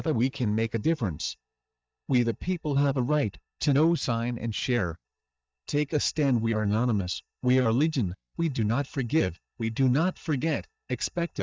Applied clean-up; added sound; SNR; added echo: neural mask model DeepFilterNet 3.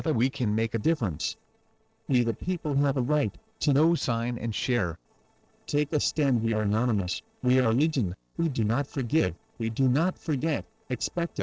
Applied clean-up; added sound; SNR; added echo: neural separator model SepFormer DNS4.